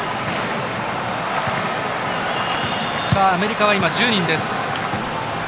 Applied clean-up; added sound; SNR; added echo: none; Boiling; 11 dB; none.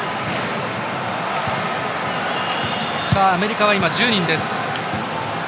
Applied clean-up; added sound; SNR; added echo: none; none; none; none.